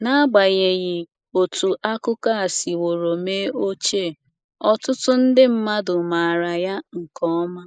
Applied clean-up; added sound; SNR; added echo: neural mask model Resemble Enhance denoiser.